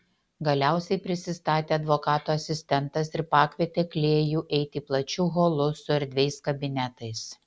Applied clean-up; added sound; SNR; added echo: none; none; none; none.